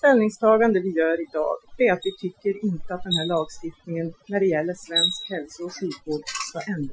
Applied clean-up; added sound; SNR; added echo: classical method Wiener filter.